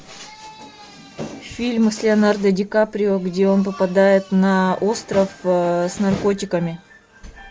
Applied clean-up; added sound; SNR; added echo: none; none; none; none.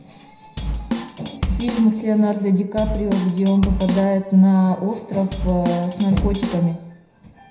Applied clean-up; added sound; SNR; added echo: none; Drum kit; 6 dB; reverberation time 0.8 s.